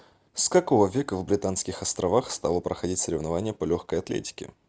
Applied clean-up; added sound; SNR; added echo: none; none; none; none.